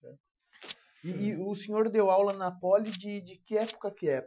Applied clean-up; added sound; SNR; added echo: classical method Wiener filter.